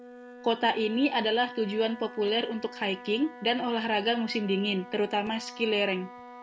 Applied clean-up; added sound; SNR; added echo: none; Wind instrument, woodwind instrument; 16 dB; none.